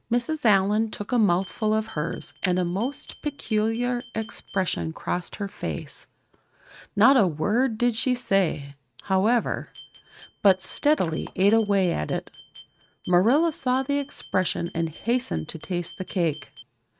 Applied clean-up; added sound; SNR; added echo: neural mask model RNNoise.